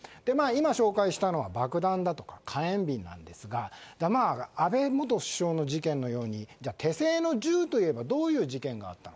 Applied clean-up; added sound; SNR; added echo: none; none; none; none.